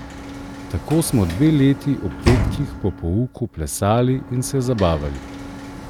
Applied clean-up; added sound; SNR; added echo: none; Sliding door / Slam; 8 dB; none.